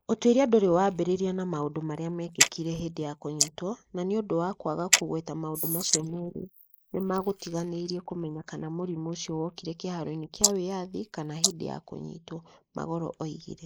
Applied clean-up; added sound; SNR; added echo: neural mask model Resemble Enhance denoiser.